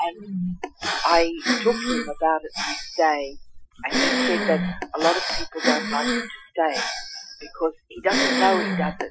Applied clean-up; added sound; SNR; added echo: classical method Wiener filter.